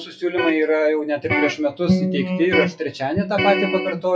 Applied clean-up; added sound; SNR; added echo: classical method WPE with log-MMSE.